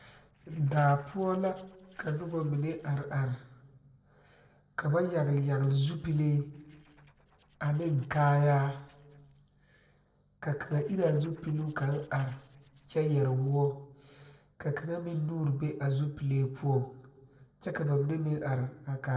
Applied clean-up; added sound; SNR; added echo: neural separator model SepFormer DNS4.